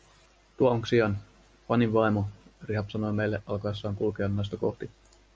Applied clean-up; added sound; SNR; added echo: none; none; none; none.